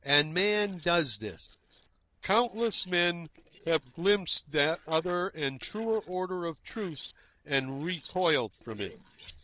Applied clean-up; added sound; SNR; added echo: neural separator model SepFormer DNS4.